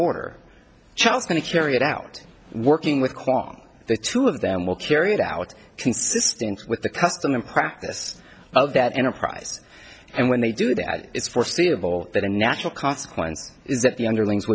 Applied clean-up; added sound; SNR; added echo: none; Snare drum; 19 dB; none.